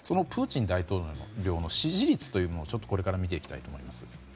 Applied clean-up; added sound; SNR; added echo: none; Bass guitar; 18 dB; none.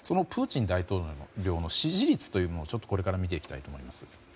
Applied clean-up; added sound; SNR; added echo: none; none; none; none.